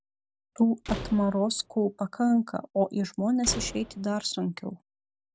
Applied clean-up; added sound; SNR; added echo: none; Slam; 13 dB; none.